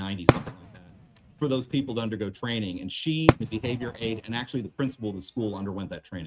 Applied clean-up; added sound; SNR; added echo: neural mask model RNNoise.